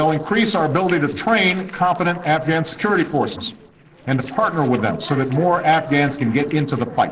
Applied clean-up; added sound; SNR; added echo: neural separator model SepFormer DNS4.